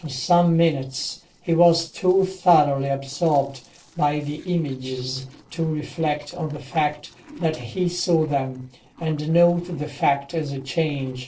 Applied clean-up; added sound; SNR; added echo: neural separator model SepFormer DNS4.